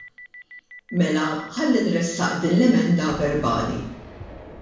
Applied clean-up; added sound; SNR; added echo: none; Boom; 18 dB; reverberation time 0.6 s.